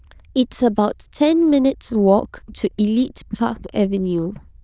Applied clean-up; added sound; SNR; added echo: neural diffusion model UNIVERSE++.